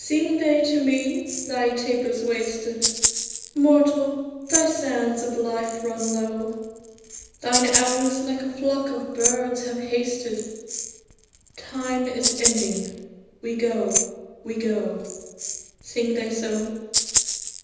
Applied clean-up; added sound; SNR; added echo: none; Rattle (instrument); 4 dB; reverberation time 1.1 s.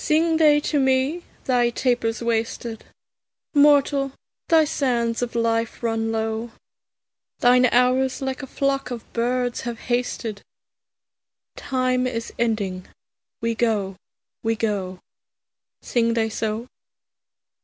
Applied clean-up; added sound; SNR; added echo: none; none; none; none.